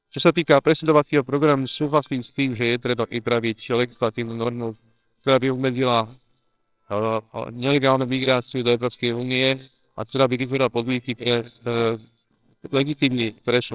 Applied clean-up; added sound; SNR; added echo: neural separator model SepFormer WHAMR!.